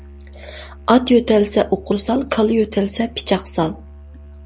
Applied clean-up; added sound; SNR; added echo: none; Musical instrument; 19 dB; none.